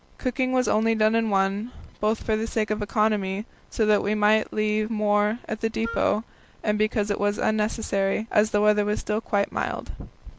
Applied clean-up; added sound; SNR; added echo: none; Wind instrument, woodwind instrument; 16 dB; none.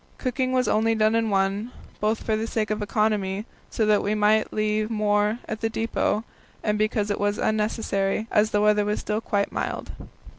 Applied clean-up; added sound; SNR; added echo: none; none; none; none.